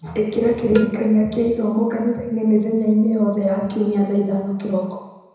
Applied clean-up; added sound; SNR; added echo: none; Cowbell; 14 dB; reverberation time 1.0 s.